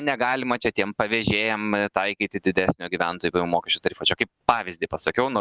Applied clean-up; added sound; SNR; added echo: none; none; none; none.